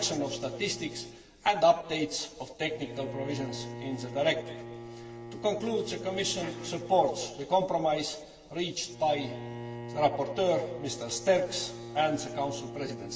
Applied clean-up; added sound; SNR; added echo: none; Bowed string instrument; 12 dB; reverberation time 2.4 s.